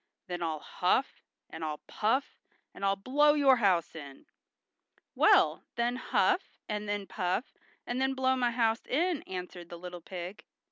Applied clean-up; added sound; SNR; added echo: none; none; none; none.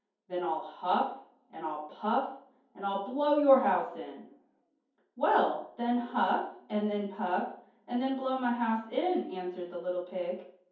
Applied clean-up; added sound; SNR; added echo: none; none; none; reverberation time 0.6 s.